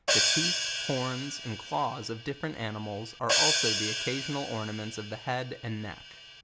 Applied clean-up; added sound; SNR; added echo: none; Hi-hat; -2 dB; none.